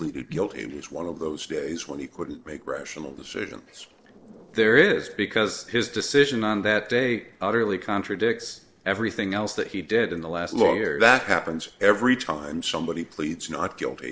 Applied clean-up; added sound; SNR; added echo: neural separator model SepFormer DNS4.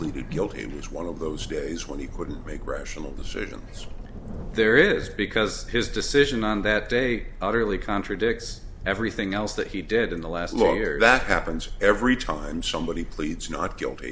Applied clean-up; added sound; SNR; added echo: none; Thunder / Rain; 19 dB; none.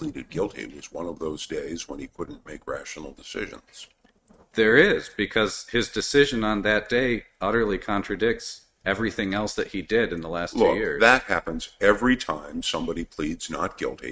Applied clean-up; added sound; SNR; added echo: neural mask model RNNoise.